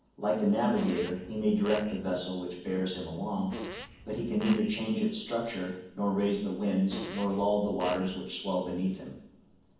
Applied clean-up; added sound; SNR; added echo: none; Fart; 12 dB; reverberation time 1.2 s.